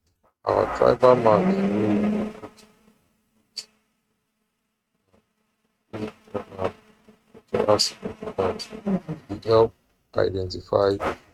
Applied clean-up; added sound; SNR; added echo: neural mask model RNNoise.